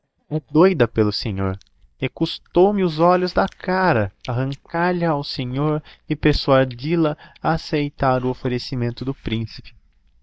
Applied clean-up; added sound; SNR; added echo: neural mask model DeepFilterNet 3.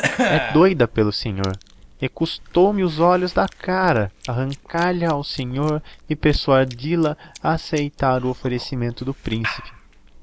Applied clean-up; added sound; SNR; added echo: none; Chewing, mastication / Cough; 11 dB; none.